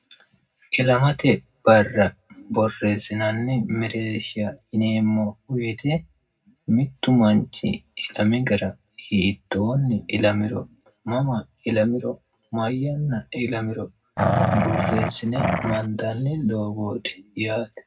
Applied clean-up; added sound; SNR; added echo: none; Growling; -1 dB; reverberation time 0.3 s.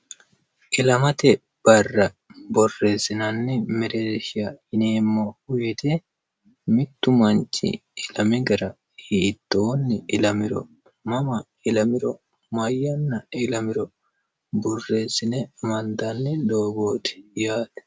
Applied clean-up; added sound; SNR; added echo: none; none; none; none.